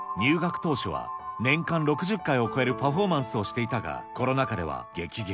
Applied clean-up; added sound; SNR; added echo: none; none; none; none.